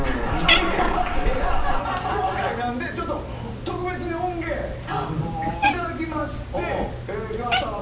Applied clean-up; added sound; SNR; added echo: none; Cat; -1 dB; reverberation time 0.6 s.